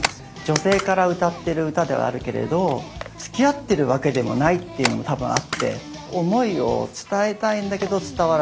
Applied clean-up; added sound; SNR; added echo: none; Camera; 12 dB; none.